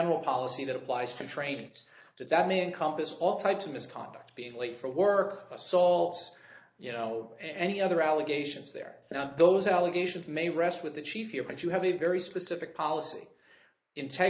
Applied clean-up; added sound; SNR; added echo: neural mask model Resemble Enhance denoiser.